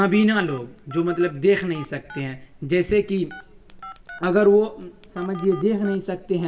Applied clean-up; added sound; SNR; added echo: none; Telephone; 20 dB; reverberation time 0.7 s.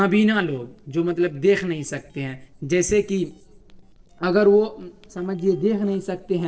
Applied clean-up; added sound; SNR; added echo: neural separator model SepFormer DNS4.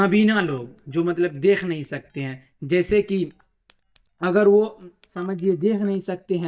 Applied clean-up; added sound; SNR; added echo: neural mask model DeepFilterNet 3.